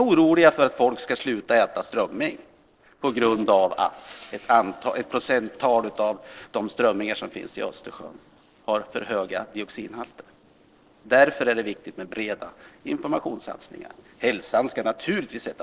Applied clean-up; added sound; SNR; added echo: neural separator model SepFormer DNS4.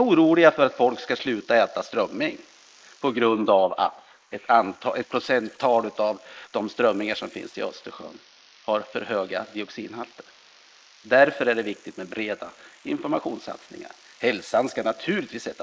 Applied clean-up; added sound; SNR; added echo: neural mask model Resemble Enhance denoiser.